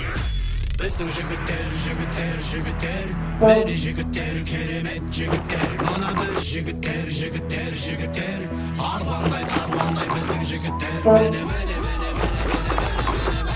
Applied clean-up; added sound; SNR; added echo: none; Brass instrument + Water / Splash, splatter; -1 dB; none.